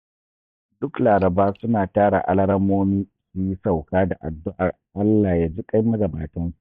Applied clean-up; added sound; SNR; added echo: neural mask model DeepFilterNet 3.